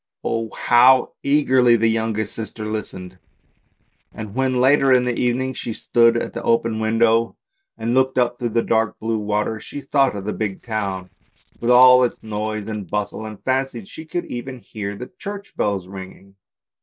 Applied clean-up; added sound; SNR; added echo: neural separator model SepFormer DNS4.